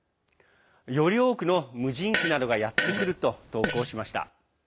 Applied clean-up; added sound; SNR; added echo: none; Fart; 3 dB; none.